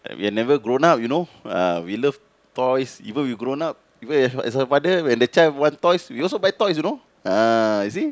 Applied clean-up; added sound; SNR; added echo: none; none; none; none.